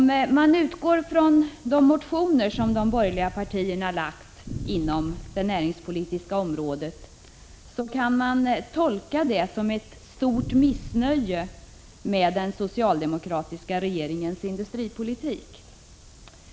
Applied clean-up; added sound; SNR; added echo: none; Boom; 12 dB; none.